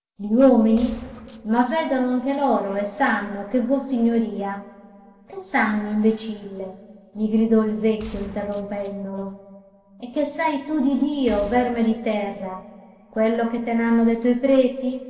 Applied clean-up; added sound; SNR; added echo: none; Gunshot, gunfire; 20 dB; reverberation time 2.1 s.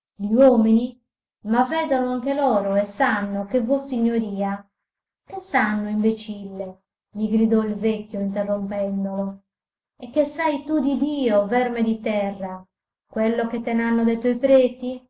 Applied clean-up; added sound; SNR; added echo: none; none; none; none.